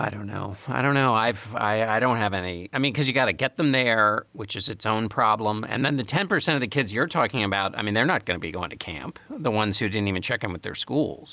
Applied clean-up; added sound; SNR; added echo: none; none; none; none.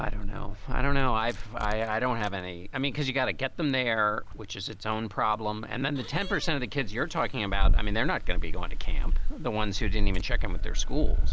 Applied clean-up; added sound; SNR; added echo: none; Keys jangling; -5 dB; none.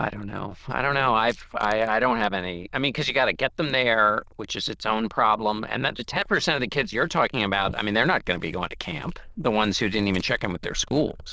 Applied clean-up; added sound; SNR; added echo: neural diffusion model UNIVERSE++.